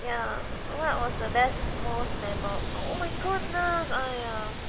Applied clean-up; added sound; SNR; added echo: none; Ocean; 1 dB; reverberation time 1.0 s.